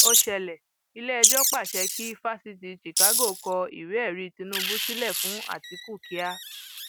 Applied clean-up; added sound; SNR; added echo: none; Wild animals; -5 dB; none.